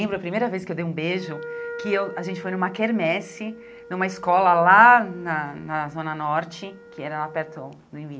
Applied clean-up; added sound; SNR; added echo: none; Wind instrument, woodwind instrument; 17 dB; none.